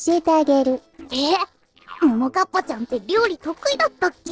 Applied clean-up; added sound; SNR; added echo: neural separator model SepFormer DNS4.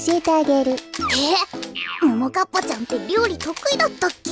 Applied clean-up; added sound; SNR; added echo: none; Camera; 17 dB; none.